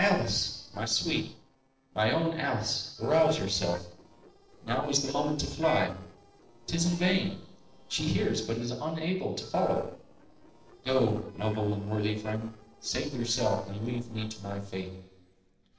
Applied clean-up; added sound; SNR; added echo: neural separator model SepFormer DNS4.